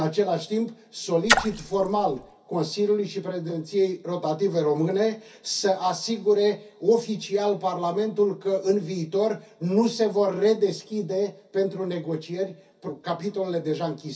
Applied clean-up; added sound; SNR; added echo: none; Splash, splatter; 1 dB; reverberation time 0.3 s.